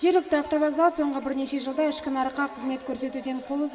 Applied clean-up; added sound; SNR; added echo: none; none; none; reverberation time 1.9 s.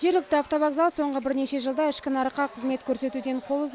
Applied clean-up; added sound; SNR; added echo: none; none; none; none.